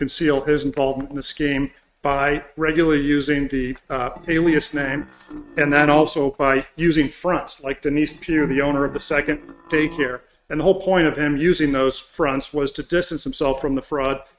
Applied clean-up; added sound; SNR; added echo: neural mask model RNNoise.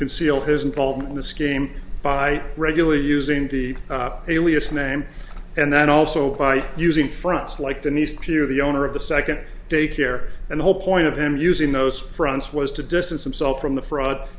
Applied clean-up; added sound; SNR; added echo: none; none; none; none.